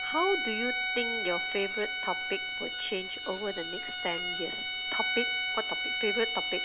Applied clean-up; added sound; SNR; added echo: none; Bowed string instrument; -1 dB; none.